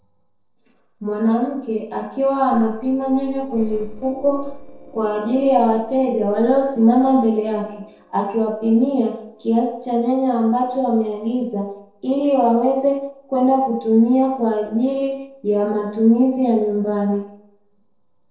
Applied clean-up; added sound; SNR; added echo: neural separator model SepFormer DNS4.